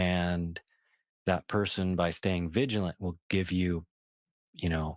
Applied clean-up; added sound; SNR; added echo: none; none; none; none.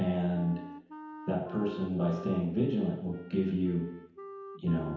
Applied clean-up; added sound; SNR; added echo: none; Wind instrument, woodwind instrument; 15 dB; reverberation time 1.0 s.